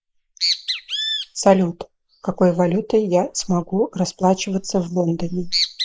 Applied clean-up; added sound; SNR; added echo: neural mask model Resemble Enhance denoiser.